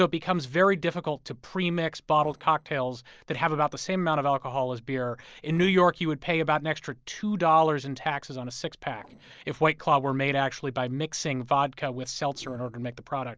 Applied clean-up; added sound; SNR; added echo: neural separator model SepFormer DNS4.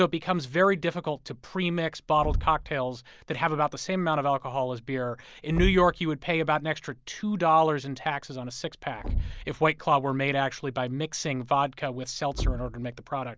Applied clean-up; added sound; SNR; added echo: none; Thump, thud; 10 dB; none.